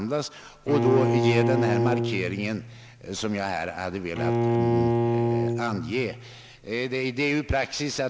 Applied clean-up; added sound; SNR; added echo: none; Bowed string instrument; -3 dB; none.